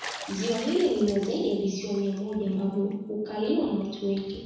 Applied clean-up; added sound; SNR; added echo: none; Bathtub (filling or washing); 16 dB; reverberation time 1.1 s.